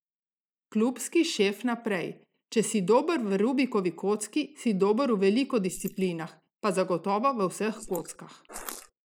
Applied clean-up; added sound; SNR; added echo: neural mask model Resemble Enhance denoiser.